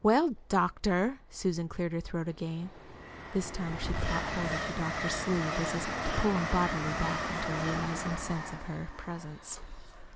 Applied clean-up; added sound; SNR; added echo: none; Train; 4 dB; none.